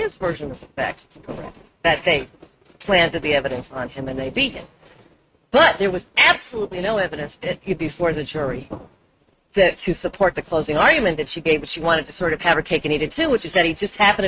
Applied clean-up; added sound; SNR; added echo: neural mask model RNNoise.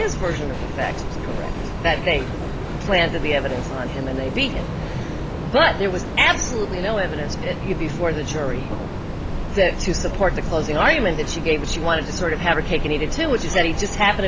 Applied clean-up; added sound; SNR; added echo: none; Train; 3 dB; none.